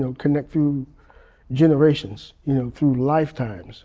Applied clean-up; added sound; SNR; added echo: none; none; none; none.